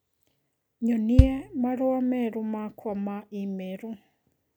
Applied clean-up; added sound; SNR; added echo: none; Bass drum; -3 dB; none.